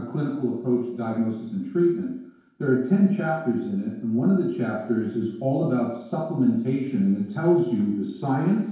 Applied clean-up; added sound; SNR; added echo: none; none; none; reverberation time 1.0 s.